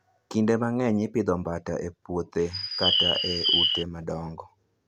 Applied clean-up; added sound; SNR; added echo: none; Bird; -4 dB; none.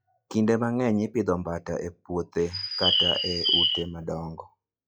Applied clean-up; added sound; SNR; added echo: classical method log-MMSE.